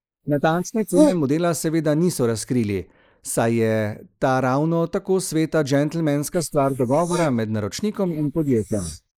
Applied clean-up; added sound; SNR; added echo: neural mask model Resemble Enhance denoiser.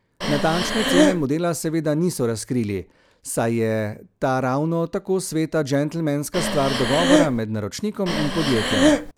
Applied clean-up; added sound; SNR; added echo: none; Breathing; -2 dB; none.